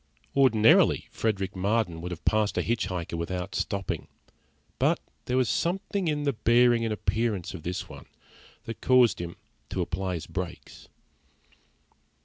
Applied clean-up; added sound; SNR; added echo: none; none; none; none.